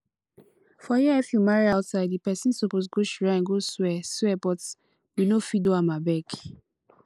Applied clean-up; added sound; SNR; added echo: neural mask model Resemble Enhance denoiser.